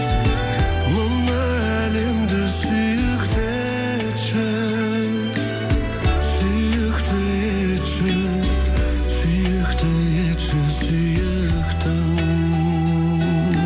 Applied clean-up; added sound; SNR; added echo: none; none; none; none.